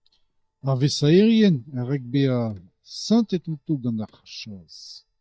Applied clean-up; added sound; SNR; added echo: neural mask model DeepFilterNet 3.